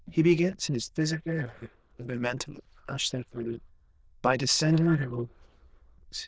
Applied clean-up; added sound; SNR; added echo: neural diffusion model UNIVERSE++.